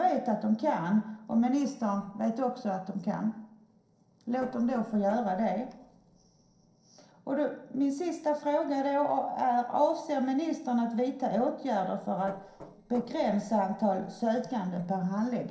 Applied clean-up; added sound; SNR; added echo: neural separator model SepFormer DNS4.